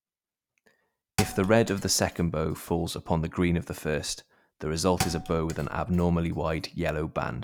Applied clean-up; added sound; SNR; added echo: none; Thump, thud; 13 dB; none.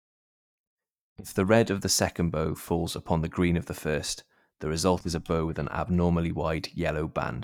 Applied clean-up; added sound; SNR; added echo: neural mask model DeepFilterNet 3.